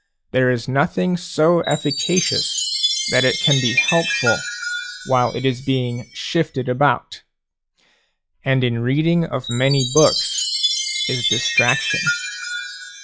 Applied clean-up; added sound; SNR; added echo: classical method log-MMSE.